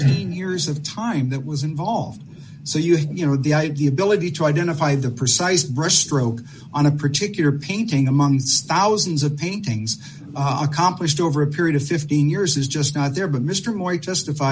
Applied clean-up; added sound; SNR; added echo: none; none; none; none.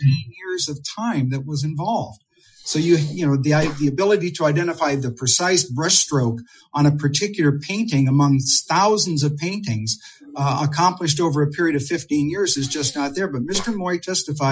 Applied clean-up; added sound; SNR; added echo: classical method Wiener filter.